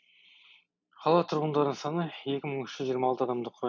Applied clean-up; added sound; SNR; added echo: none; none; none; none.